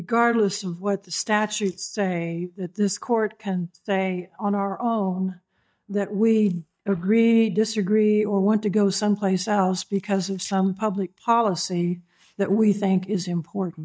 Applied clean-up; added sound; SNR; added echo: neural mask model DeepFilterNet 3.